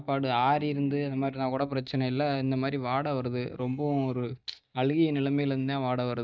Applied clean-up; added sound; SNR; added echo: neural mask model DeepFilterNet 3.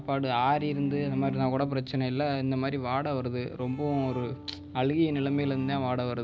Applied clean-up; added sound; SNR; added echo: none; Bowed string instrument; 14 dB; none.